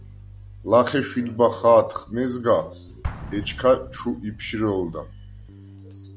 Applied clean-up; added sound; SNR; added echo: none; Bass guitar + Explosion; 16 dB; none.